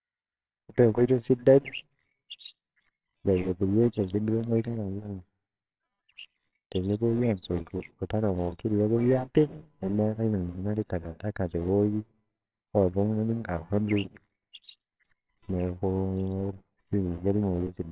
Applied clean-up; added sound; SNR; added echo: neural separator model SepFormer WHAMR!.